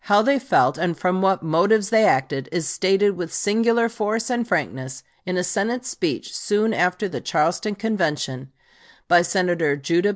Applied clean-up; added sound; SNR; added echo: none; none; none; none.